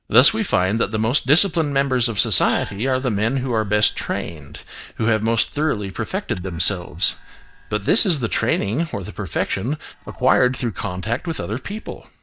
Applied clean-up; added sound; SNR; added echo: neural mask model DeepFilterNet 3.